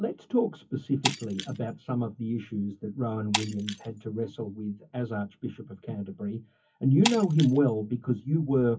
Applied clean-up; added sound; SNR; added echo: classical method WPE with log-MMSE.